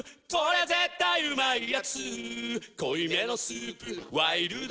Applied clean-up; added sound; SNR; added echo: neural separator model SepFormer DNS4.